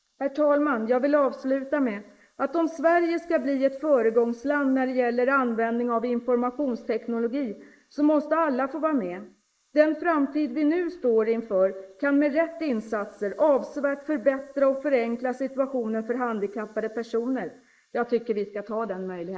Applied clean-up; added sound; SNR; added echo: neural mask model Resemble Enhance denoiser.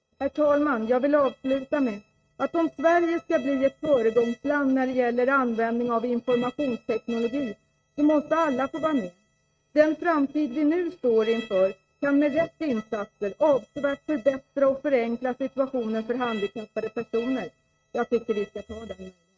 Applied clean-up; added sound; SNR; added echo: neural mask model RNNoise.